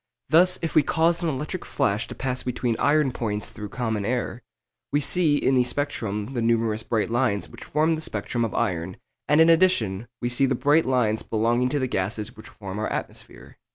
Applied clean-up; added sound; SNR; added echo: none; none; none; none.